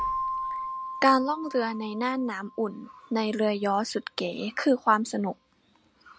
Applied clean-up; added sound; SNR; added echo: none; Keyboard (musical); 10 dB; none.